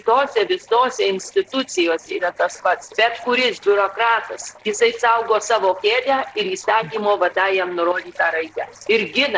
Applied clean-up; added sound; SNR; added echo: neural separator model SepFormer DNS4.